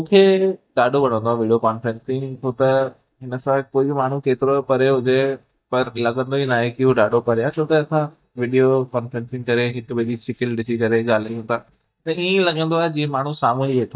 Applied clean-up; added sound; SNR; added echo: neural mask model DeepFilterNet 3.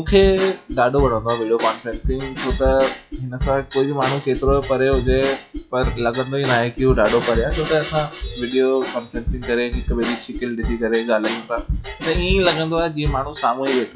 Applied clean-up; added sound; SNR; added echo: classical method WPE with log-MMSE.